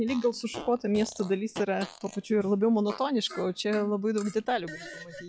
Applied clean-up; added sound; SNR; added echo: classical method log-MMSE.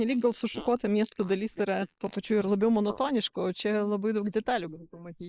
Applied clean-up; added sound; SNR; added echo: neural mask model Resemble Enhance denoiser.